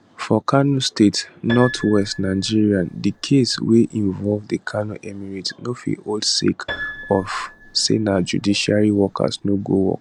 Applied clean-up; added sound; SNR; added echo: none; Piano; 16 dB; none.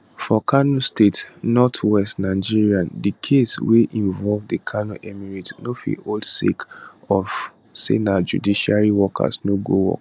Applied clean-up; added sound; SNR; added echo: none; none; none; none.